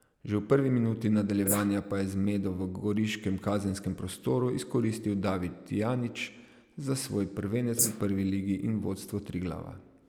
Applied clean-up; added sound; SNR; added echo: neural mask model Resemble Enhance denoiser.